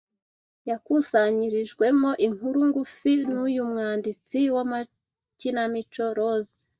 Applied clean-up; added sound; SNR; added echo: neural mask model DeepFilterNet 3.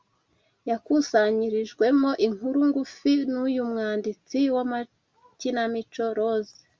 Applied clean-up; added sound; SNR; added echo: none; none; none; none.